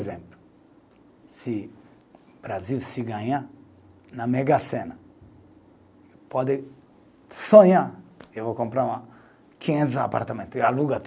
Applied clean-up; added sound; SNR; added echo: none; none; none; none.